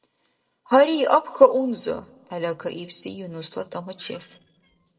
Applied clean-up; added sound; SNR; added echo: neural separator model SepFormer DNS4.